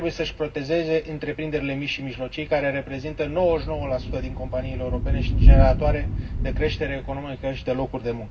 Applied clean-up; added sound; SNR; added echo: none; Thunder / Rain; -2 dB; reverberation time 0.4 s.